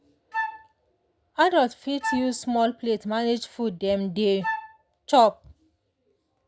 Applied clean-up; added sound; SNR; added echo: none; Wind instrument, woodwind instrument; 7 dB; none.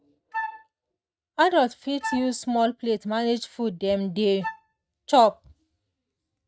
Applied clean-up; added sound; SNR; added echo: neural mask model RNNoise.